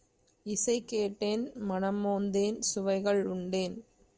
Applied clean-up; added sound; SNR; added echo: none; none; none; none.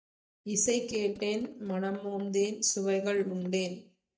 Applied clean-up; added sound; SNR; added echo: neural mask model DeepFilterNet 3.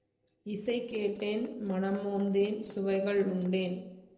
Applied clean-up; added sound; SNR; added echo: neural separator model SepFormer DNS4.